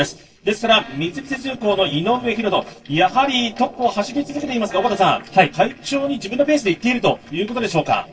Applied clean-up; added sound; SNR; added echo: neural separator model SepFormer DNS4.